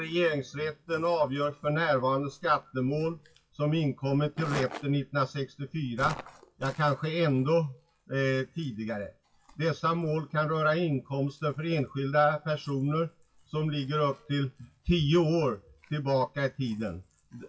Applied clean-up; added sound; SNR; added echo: classical method WPE with log-MMSE.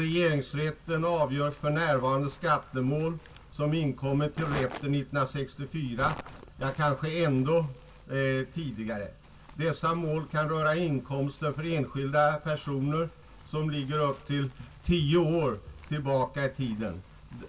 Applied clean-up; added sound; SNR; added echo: none; Crumpling, crinkling; 20 dB; reverberation time 0.1 s.